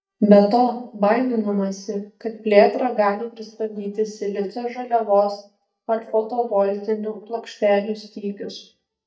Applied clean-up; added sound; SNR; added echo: neural mask model DeepFilterNet 3.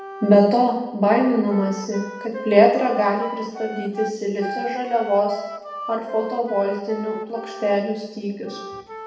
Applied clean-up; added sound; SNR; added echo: none; Wind instrument, woodwind instrument; 13 dB; reverberation time 0.9 s.